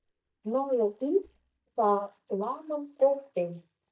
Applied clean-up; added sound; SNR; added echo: neural mask model DeepFilterNet 3.